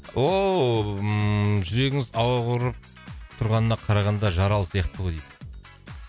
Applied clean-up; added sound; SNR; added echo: none; none; none; none.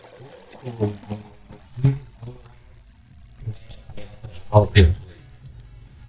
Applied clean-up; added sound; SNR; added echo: neural mask model DeepFilterNet 3.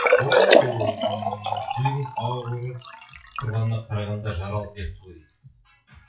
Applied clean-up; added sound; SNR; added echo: classical method WPE with log-MMSE.